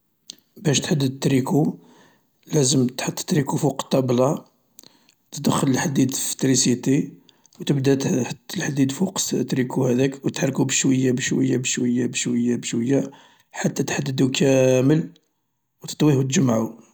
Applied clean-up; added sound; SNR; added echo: none; none; none; none.